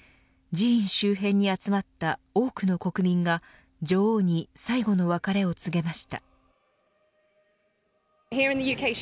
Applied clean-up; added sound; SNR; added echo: none; none; none; none.